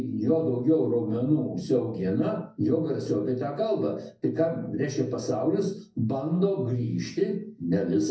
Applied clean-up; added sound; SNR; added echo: none; none; none; reverberation time 0.3 s.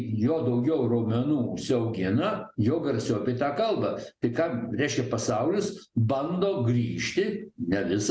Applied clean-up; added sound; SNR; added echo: none; none; none; none.